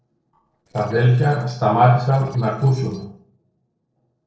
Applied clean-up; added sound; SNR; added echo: neural separator model SepFormer DNS4.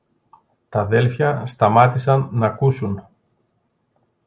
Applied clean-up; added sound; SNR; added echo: none; none; none; none.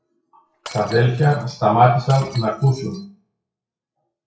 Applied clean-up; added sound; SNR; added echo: classical method WPE with log-MMSE.